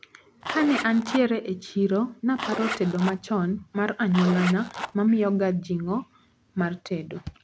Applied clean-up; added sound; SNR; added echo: none; Zipper (clothing); 8 dB; none.